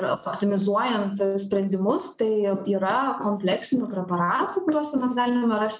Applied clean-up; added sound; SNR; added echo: neural mask model Resemble Enhance denoiser.